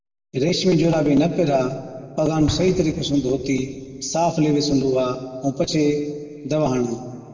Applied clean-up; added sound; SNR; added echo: neural separator model SepFormer DNS4.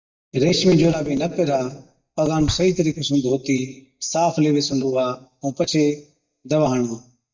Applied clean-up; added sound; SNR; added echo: neural mask model DeepFilterNet 3.